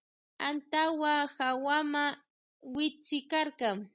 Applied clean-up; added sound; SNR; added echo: none; none; none; none.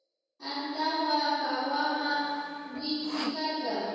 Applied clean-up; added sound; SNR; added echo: none; Sawing; 14 dB; reverberation time 2.2 s.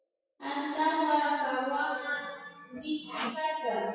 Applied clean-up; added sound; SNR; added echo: classical method WPE with log-MMSE.